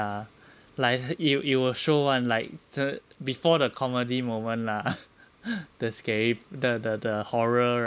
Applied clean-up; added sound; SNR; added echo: none; none; none; none.